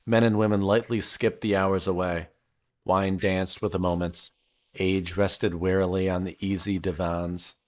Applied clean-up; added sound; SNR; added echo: neural mask model Resemble Enhance denoiser.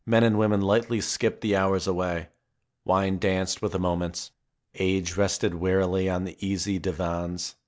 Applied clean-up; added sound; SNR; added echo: none; none; none; none.